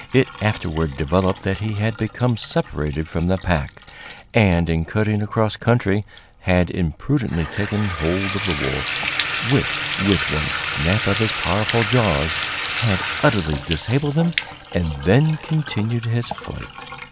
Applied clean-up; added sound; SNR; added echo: none; Bathtub (filling or washing) / Water tap, faucet; 6 dB; none.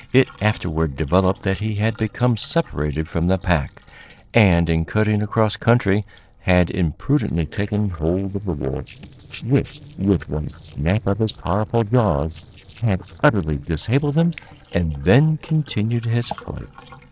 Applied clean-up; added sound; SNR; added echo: neural separator model SepFormer DNS4.